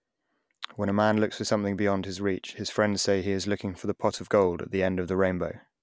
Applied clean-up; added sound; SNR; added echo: none; none; none; none.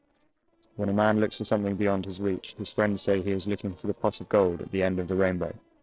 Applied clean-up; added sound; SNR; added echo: neural separator model SepFormer DNS4.